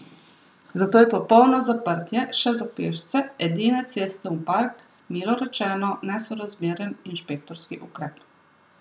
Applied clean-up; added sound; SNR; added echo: none; none; none; none.